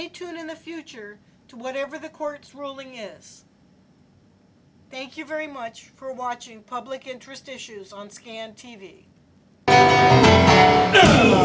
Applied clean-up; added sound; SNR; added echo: none; none; none; none.